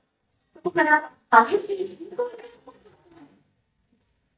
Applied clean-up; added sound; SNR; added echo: neural mask model DeepFilterNet 3.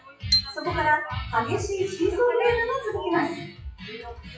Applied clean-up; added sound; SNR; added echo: classical method WPE with log-MMSE.